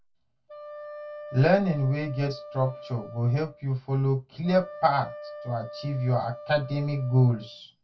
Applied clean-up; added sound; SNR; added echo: none; Wind instrument, woodwind instrument; 15 dB; reverberation time 0.1 s.